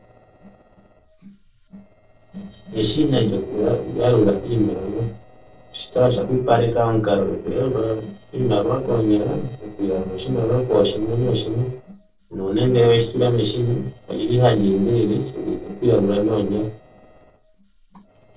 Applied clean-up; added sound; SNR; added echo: neural separator model SepFormer DNS4.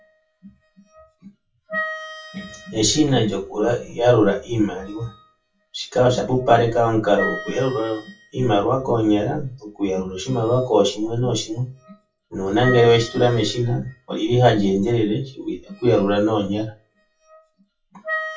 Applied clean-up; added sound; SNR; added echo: classical method WPE with log-MMSE.